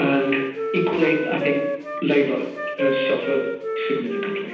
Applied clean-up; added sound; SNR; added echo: none; Wind instrument, woodwind instrument; 4 dB; reverberation time 0.9 s.